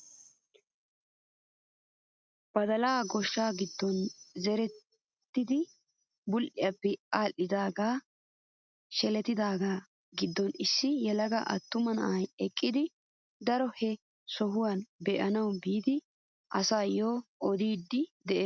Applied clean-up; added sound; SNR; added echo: none; none; none; none.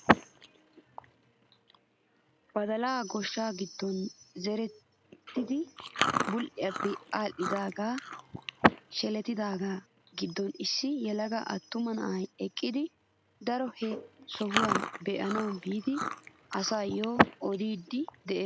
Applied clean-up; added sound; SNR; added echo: none; Chewing, mastication; 1 dB; none.